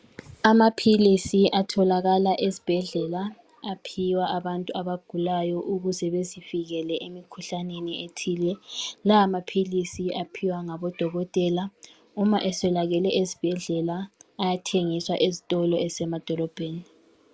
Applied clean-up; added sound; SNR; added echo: none; none; none; none.